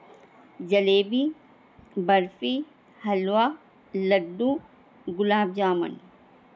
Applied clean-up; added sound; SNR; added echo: none; none; none; none.